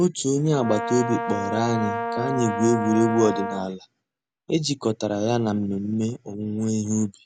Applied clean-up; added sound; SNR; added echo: none; Brass instrument; 4 dB; none.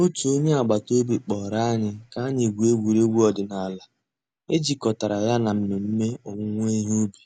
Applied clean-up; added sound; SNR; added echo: none; none; none; none.